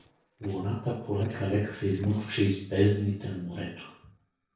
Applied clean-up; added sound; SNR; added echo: neural separator model SepFormer DNS4.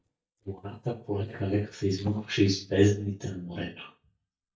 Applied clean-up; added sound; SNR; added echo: neural mask model DeepFilterNet 3.